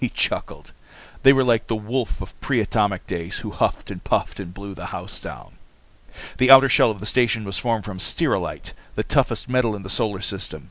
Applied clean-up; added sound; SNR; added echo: none; none; none; none.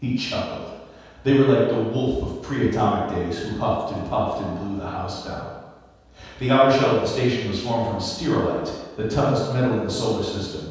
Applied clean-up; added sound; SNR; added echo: none; none; none; reverberation time 1.2 s.